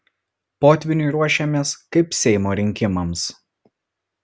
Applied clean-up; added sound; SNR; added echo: none; none; none; none.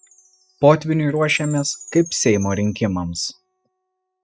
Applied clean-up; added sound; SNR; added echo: classical method spectral subtraction.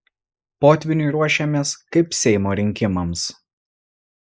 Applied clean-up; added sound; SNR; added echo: neural mask model Resemble Enhance denoiser.